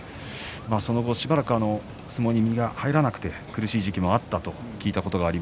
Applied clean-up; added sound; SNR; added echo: none; none; none; none.